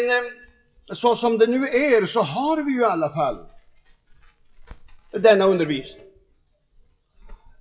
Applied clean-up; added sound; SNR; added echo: classical method WPE with log-MMSE.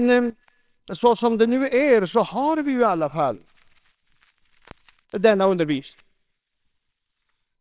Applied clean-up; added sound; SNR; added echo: neural separator model SepFormer WHAMR!.